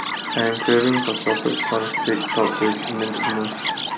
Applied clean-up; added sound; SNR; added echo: none; Chirp, tweet; 3 dB; none.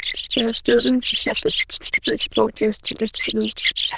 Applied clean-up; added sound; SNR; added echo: neural diffusion model UNIVERSE++.